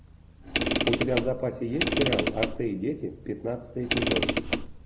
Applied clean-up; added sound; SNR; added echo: none; Mechanisms / Car; -5 dB; none.